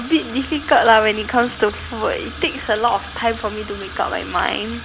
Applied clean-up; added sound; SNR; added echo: none; Sink (filling or washing) / Water tap, faucet; 14 dB; none.